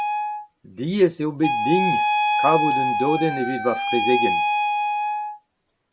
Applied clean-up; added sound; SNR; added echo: none; Wind instrument, woodwind instrument; -1 dB; none.